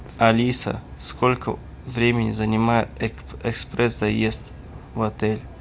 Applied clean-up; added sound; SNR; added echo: none; Aircraft; 16 dB; none.